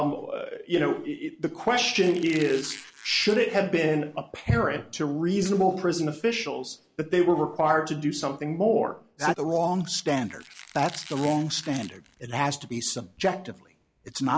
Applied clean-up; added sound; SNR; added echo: none; Squeak; 19 dB; none.